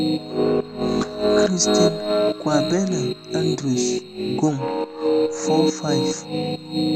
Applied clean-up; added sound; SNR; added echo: none; Piano; -5 dB; none.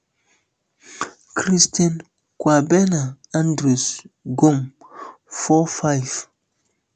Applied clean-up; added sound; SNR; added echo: none; none; none; none.